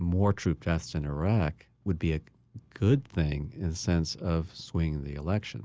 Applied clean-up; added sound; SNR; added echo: none; none; none; none.